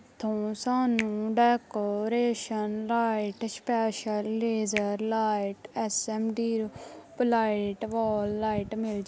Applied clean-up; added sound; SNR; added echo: none; Finger snapping; 17 dB; none.